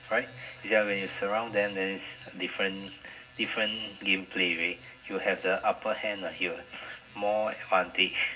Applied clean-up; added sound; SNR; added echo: none; none; none; reverberation time 0.4 s.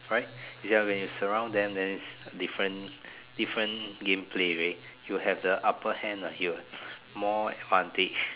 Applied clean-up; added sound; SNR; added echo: none; none; none; none.